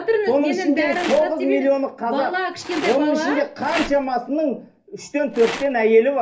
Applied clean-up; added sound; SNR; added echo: none; Rattle; 15 dB; reverberation time 0.3 s.